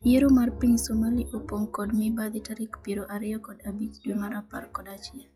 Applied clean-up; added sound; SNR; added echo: classical method log-MMSE.